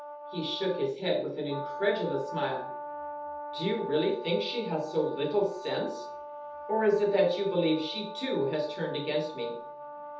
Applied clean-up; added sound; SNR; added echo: none; Brass instrument; 10 dB; reverberation time 0.6 s.